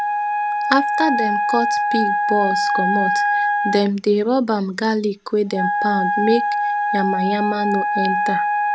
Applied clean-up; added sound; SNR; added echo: none; Wind instrument, woodwind instrument; -1 dB; none.